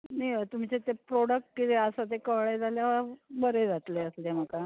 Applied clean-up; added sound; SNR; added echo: none; none; none; none.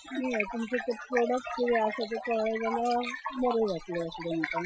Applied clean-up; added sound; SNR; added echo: classical method Wiener filter.